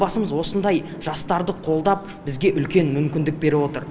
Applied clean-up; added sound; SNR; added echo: none; none; none; none.